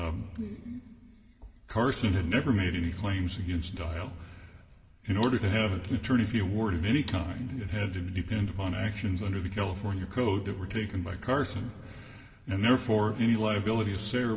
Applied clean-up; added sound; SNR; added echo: none; Gunshot, gunfire; 20 dB; reverberation time 2.0 s.